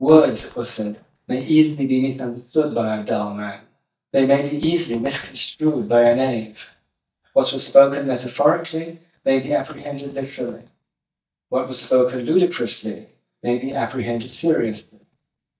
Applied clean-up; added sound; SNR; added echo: neural mask model DeepFilterNet 3.